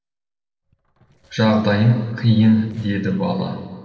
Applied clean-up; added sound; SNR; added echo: neural separator model SepFormer DNS4.